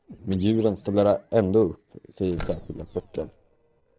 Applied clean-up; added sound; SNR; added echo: neural separator model SepFormer DNS4.